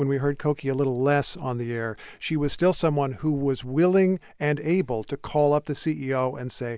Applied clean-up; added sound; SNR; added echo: none; none; none; none.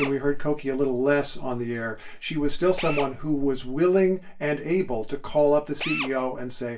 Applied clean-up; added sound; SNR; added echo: none; Drill; 16 dB; reverberation time 0.2 s.